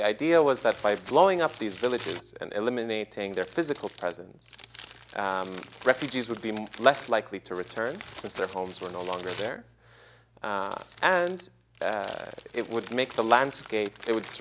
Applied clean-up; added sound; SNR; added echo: none; Crumpling, crinkling; 16 dB; none.